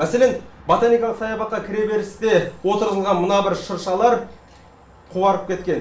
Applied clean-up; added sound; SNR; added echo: none; none; none; reverberation time 0.4 s.